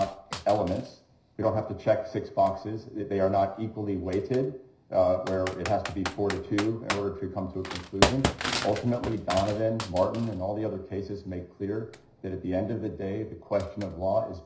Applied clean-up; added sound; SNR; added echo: none; Computer keyboard; 8 dB; reverberation time 0.5 s.